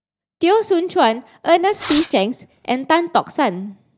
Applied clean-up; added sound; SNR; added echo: neural mask model DeepFilterNet 3.